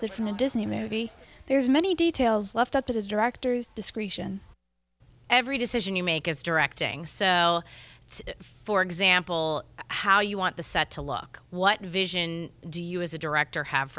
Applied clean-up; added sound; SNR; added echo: none; none; none; none.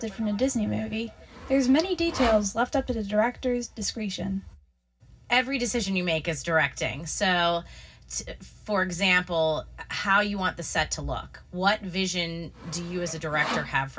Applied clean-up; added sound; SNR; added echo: none; Sawing; 11 dB; reverberation time 0.4 s.